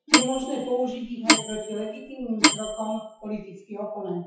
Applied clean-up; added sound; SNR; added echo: classical method WPE with log-MMSE.